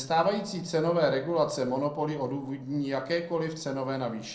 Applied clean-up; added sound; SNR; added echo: neural separator model SepFormer DNS4.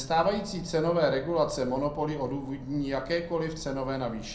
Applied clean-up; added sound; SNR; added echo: none; Boat, Water vehicle; 17 dB; reverberation time 0.5 s.